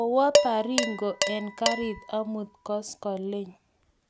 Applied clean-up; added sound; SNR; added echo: none; Dishes, pots, and pans; 1 dB; none.